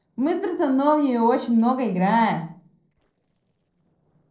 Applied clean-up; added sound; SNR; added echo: neural separator model SepFormer DNS4.